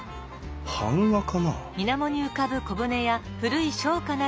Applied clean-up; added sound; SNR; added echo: none; none; none; none.